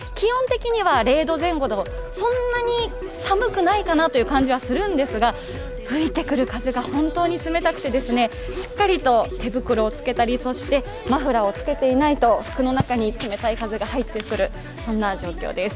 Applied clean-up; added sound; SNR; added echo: none; Keyboard (musical); 14 dB; none.